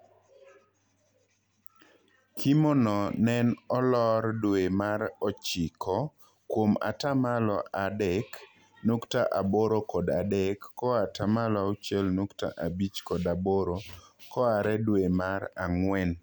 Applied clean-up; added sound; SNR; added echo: none; none; none; none.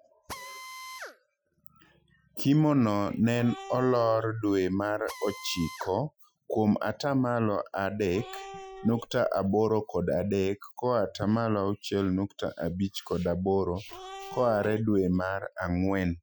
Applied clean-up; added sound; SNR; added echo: classical method Wiener filter.